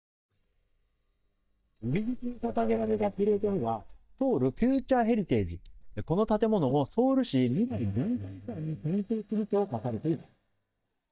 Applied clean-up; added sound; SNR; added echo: neural mask model DeepFilterNet 3.